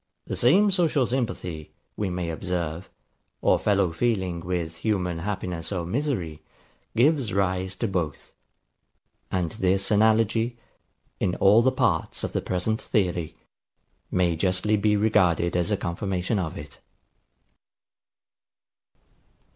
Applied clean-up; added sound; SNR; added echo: none; none; none; none.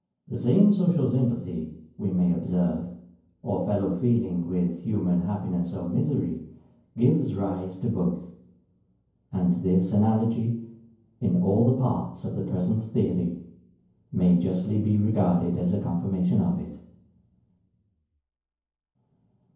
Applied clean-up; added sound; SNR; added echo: none; none; none; reverberation time 0.9 s.